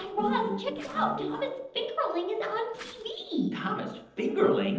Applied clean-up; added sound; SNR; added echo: neural separator model SepFormer DNS4.